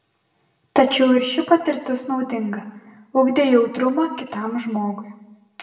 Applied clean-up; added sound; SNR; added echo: none; none; none; reverberation time 0.8 s.